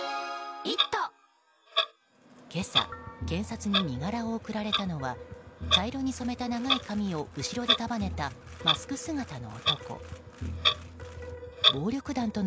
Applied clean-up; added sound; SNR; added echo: none; Clock; 0 dB; none.